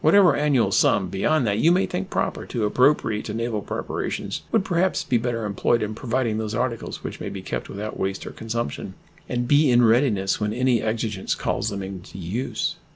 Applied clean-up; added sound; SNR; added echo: none; none; none; none.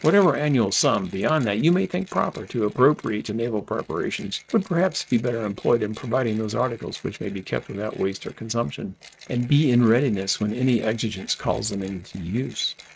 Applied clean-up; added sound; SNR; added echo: neural mask model RNNoise.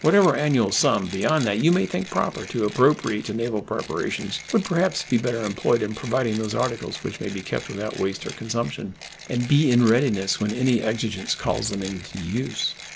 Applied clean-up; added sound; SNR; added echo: none; Mechanisms; 17 dB; none.